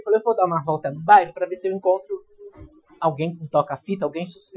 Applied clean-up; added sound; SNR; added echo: classical method Wiener filter.